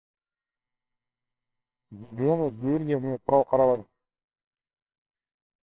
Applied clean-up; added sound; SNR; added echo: neural separator model SepFormer WHAMR!.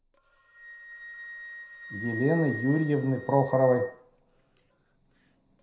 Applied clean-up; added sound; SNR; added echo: none; Wind instrument, woodwind instrument; 14 dB; reverberation time 0.4 s.